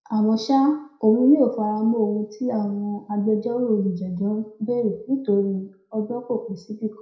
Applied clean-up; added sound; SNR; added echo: none; none; none; reverberation time 0.4 s.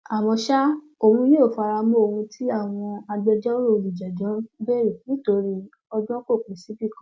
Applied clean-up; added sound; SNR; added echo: none; none; none; none.